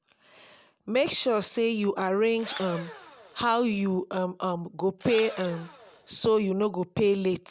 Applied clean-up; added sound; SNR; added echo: none; Engine / Drill; 14 dB; none.